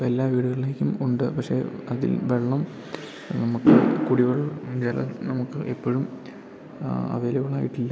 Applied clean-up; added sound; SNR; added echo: none; none; none; none.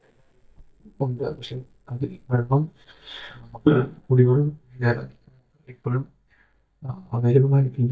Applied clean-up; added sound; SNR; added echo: neural mask model DeepFilterNet 3.